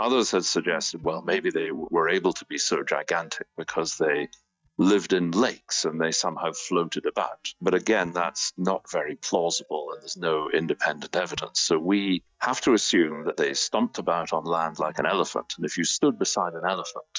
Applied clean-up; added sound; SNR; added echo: neural mask model DeepFilterNet 3.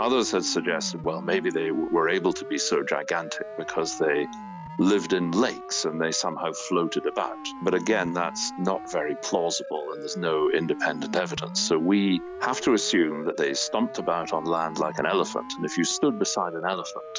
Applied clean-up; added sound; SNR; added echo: none; Siren; 12 dB; none.